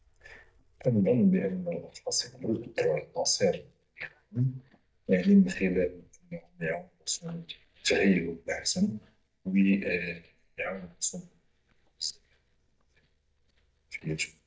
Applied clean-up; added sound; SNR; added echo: neural mask model DeepFilterNet 3.